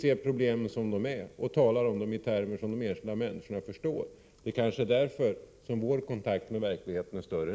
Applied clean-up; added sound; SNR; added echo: none; none; none; none.